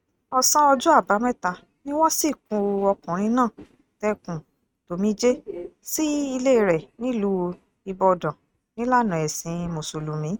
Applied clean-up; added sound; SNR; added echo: neural mask model RNNoise.